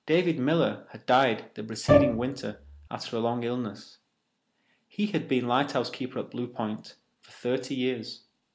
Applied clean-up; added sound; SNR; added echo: none; Bowed string instrument; -4 dB; none.